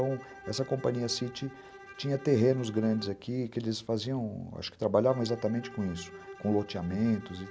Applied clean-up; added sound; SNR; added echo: none; Bowed string instrument; 18 dB; none.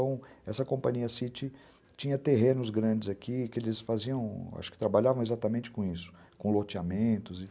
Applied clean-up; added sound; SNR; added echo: none; none; none; none.